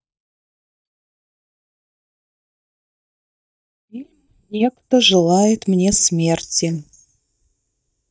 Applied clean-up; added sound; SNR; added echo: neural mask model DeepFilterNet 3.